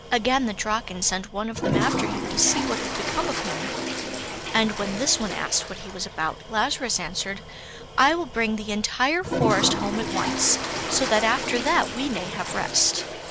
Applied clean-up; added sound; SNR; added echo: none; Toilet flush; 5 dB; none.